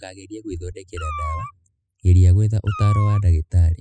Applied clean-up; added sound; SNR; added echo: classical method spectral subtraction.